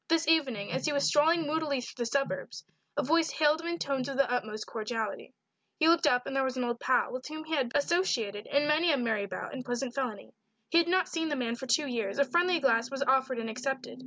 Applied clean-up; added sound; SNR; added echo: none; none; none; none.